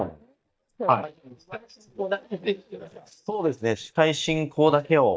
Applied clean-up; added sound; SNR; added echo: neural mask model DeepFilterNet 3.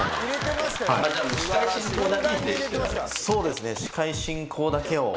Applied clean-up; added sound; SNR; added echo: none; Scratching (performance technique); 11 dB; none.